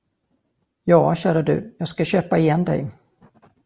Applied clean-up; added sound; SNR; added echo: none; none; none; none.